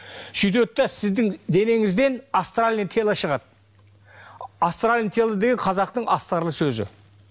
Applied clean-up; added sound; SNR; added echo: none; none; none; none.